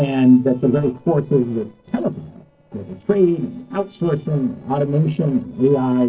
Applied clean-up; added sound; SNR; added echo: neural separator model SepFormer DNS4.